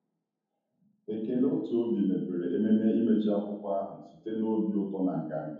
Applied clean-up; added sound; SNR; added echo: none; none; none; reverberation time 0.9 s.